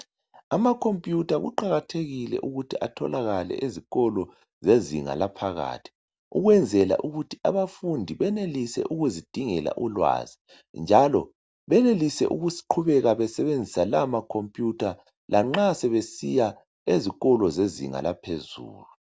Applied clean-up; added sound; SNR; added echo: none; none; none; none.